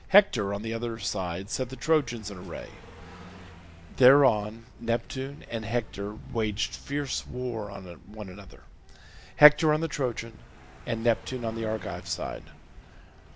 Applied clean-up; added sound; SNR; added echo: none; Car passing by + Bird; 20 dB; none.